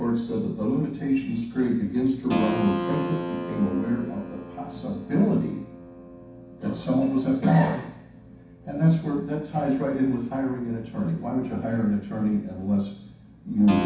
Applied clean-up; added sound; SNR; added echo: none; Keyboard (musical); 11 dB; reverberation time 0.6 s.